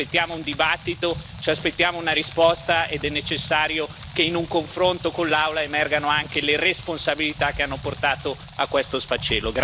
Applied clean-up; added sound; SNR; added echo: none; Rain; 14 dB; none.